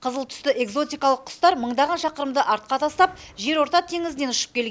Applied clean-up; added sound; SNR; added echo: none; none; none; none.